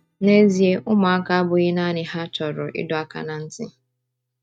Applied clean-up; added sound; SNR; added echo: neural mask model RNNoise.